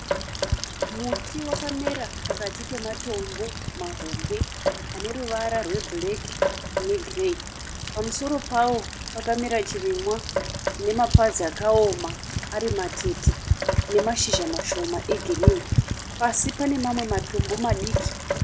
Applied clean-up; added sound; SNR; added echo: none; Rain; 0 dB; none.